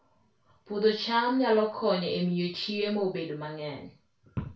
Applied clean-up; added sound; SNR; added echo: none; none; none; reverberation time 0.3 s.